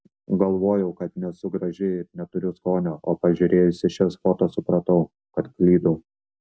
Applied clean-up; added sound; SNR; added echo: none; none; none; none.